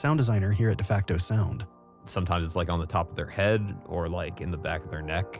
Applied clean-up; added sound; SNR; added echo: none; none; none; none.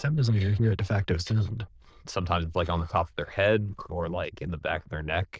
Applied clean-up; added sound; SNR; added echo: neural diffusion model UNIVERSE++.